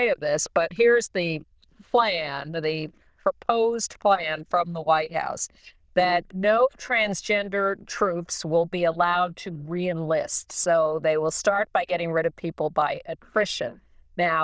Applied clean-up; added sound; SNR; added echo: neural diffusion model UNIVERSE++.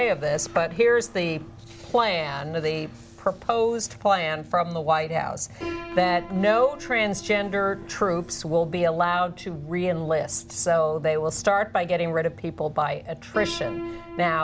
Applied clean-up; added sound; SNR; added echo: none; Piano; 16 dB; none.